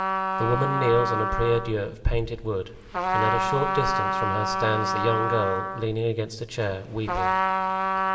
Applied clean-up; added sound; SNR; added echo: none; Trumpet; 0 dB; reverberation time 2.2 s.